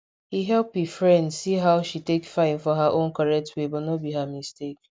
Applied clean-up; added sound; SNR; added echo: none; none; none; none.